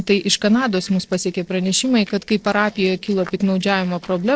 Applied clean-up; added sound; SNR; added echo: neural separator model SepFormer DNS4.